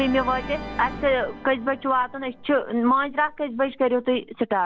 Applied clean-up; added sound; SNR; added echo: none; Organ; 15 dB; none.